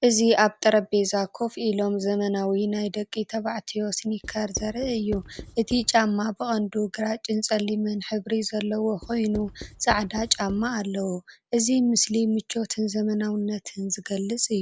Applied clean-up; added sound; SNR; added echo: none; Writing; 15 dB; none.